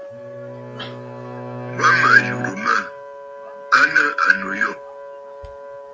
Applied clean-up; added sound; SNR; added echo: none; Bowed string instrument + Wind instrument, woodwind instrument; 12 dB; none.